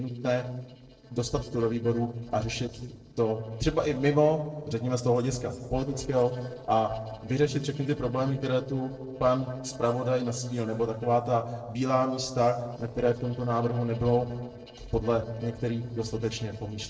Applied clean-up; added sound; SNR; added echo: neural separator model SepFormer DNS4.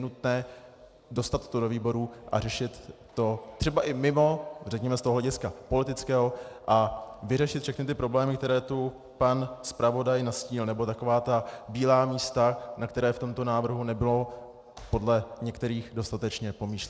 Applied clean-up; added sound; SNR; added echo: none; none; none; none.